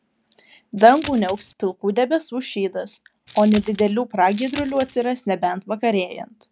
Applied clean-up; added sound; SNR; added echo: none; Coin (dropping); 17 dB; none.